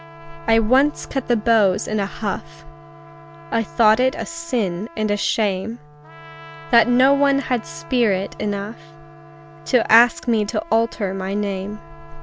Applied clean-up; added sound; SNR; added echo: none; Trumpet + Wind instrument, woodwind instrument; 20 dB; none.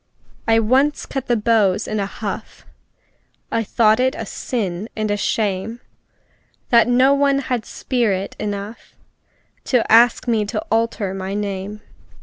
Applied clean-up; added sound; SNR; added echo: none; none; none; none.